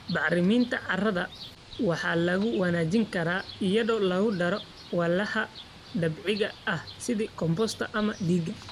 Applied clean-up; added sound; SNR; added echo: none; Bird; 19 dB; none.